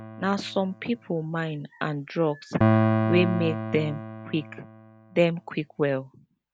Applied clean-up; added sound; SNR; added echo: none; Piano; 2 dB; none.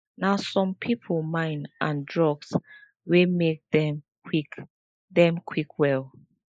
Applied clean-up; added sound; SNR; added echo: neural mask model Resemble Enhance denoiser.